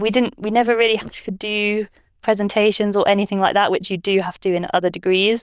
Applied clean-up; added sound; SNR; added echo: neural diffusion model UNIVERSE++.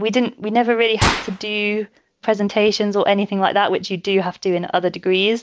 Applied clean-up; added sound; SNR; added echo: none; Gunshot, gunfire; 8 dB; none.